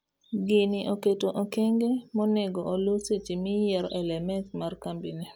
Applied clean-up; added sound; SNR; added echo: none; none; none; none.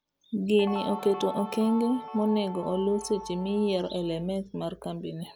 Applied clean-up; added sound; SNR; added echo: none; Guitar; 11 dB; none.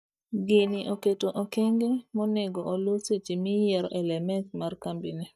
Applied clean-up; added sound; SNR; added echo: neural mask model DeepFilterNet 3.